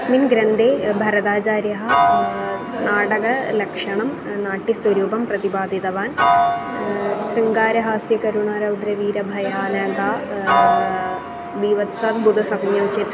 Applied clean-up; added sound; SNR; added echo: none; Piano; 5 dB; none.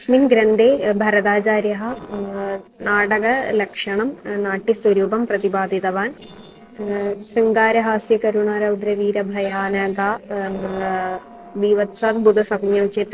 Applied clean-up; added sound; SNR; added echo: neural separator model SepFormer DNS4.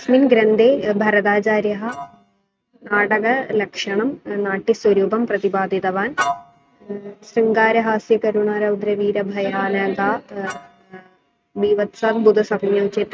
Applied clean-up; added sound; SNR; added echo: neural mask model RNNoise.